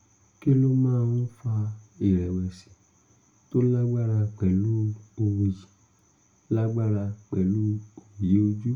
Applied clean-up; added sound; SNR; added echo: none; none; none; reverberation time 0.3 s.